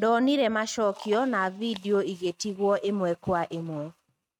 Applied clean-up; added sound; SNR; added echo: neural mask model RNNoise.